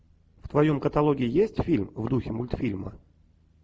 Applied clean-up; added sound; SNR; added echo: none; none; none; none.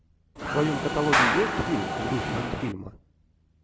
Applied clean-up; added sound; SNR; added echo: none; Clapping + Mechanisms; -2 dB; none.